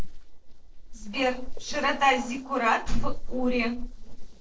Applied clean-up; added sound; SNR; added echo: neural separator model SepFormer DNS4.